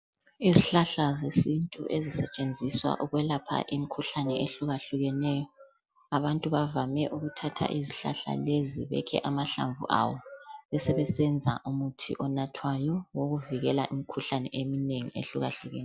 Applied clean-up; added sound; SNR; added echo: none; Wind instrument, woodwind instrument; 9 dB; none.